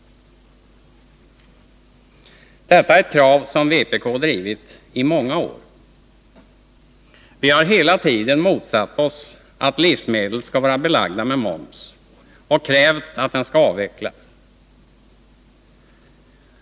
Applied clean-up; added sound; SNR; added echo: none; none; none; none.